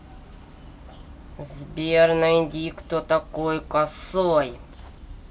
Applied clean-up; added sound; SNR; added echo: none; none; none; none.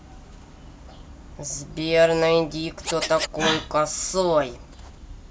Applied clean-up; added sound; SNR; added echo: none; Scratching (performance technique); 8 dB; none.